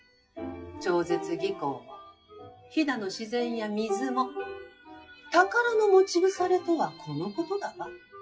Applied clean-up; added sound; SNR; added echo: classical method WPE with log-MMSE.